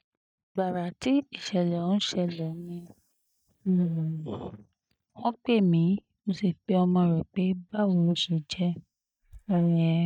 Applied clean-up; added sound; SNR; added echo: neural mask model DeepFilterNet 3.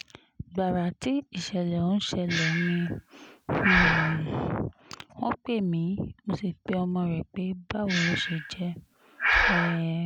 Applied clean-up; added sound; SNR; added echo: none; Breathing; 3 dB; none.